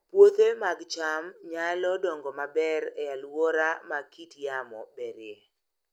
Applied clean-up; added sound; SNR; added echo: none; none; none; none.